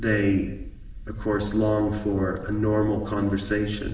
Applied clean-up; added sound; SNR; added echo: none; none; none; reverberation time 0.9 s.